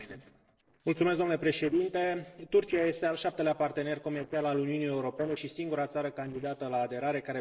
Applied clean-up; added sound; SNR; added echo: neural separator model SepFormer DNS4.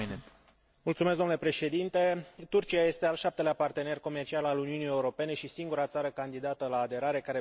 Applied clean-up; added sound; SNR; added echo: none; none; none; none.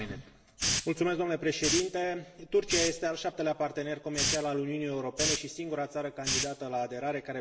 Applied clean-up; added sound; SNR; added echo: none; Hiss; 3 dB; reverberation time 1.3 s.